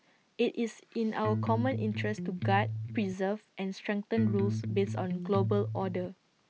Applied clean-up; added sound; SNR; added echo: none; Electric guitar; 1 dB; none.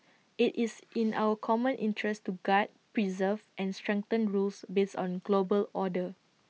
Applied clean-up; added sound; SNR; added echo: none; none; none; none.